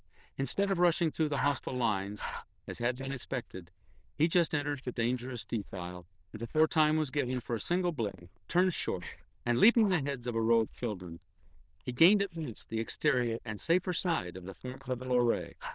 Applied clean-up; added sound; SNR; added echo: neural diffusion model UNIVERSE++.